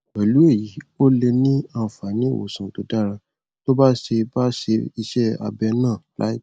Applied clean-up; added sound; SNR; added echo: none; none; none; none.